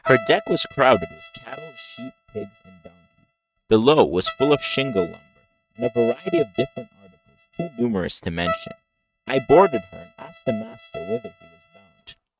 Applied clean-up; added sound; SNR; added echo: neural mask model RNNoise.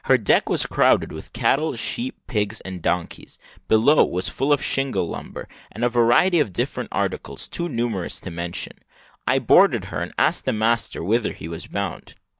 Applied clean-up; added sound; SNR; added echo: none; none; none; none.